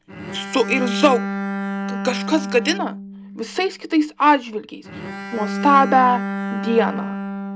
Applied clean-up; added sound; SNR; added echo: none; Bowed string instrument; 6 dB; none.